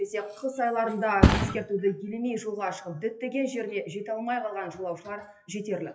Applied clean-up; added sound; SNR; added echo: classical method WPE with log-MMSE.